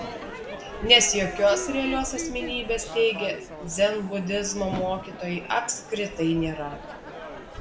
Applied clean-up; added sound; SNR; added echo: none; Crowd / Fireworks; 10 dB; reverberation time 0.5 s.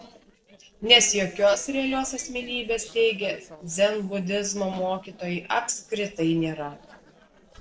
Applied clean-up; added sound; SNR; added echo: neural separator model SepFormer DNS4.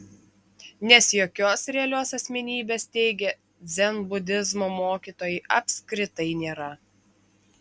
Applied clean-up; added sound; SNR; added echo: none; none; none; none.